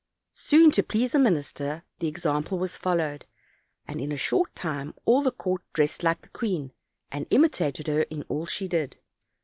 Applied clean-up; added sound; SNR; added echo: none; none; none; none.